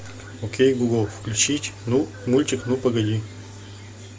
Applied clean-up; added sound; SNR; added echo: none; none; none; none.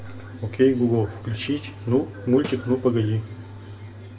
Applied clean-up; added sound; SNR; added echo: none; Snare drum; 17 dB; reverberation time 1.0 s.